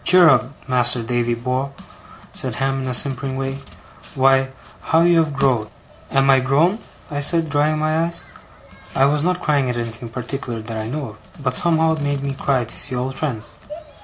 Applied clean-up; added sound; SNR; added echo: none; none; none; none.